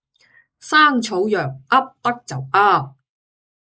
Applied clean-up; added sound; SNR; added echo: neural mask model Resemble Enhance denoiser.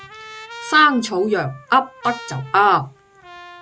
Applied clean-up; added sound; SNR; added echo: none; Trumpet; 18 dB; none.